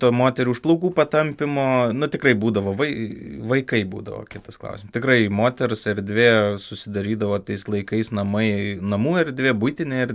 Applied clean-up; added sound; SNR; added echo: none; none; none; none.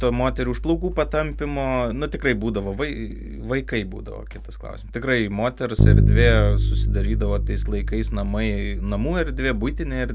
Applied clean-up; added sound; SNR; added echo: none; Bass guitar; -2 dB; none.